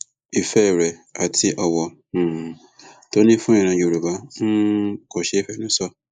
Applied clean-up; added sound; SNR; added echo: neural mask model Resemble Enhance denoiser.